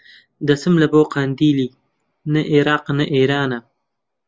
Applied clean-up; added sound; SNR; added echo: none; none; none; none.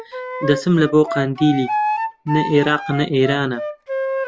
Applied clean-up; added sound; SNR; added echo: none; Wind instrument, woodwind instrument; 6 dB; none.